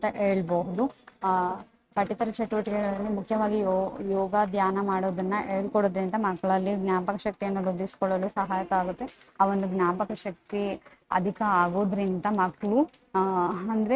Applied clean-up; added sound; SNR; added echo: neural mask model RNNoise.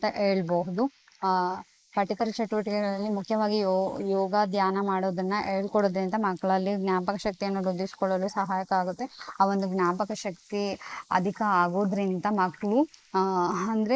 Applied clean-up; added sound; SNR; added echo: neural mask model Resemble Enhance denoiser.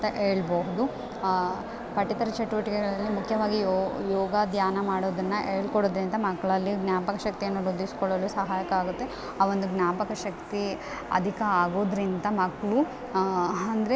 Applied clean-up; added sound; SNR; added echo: none; none; none; none.